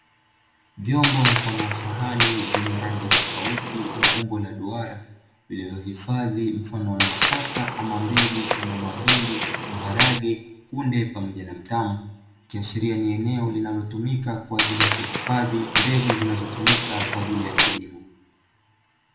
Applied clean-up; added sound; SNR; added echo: none; Gunshot, gunfire; -5 dB; reverberation time 0.7 s.